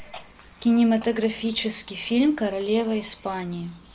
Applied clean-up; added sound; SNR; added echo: none; none; none; none.